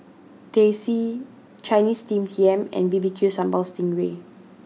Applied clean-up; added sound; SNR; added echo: none; none; none; none.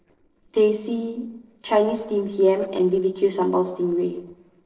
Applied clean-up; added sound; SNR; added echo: neural separator model SepFormer DNS4.